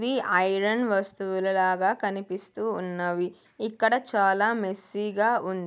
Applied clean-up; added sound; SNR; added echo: none; none; none; none.